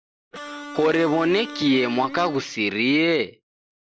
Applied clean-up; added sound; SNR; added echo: none; Electric guitar; 14 dB; none.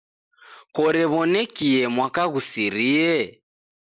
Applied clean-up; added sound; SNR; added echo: none; none; none; none.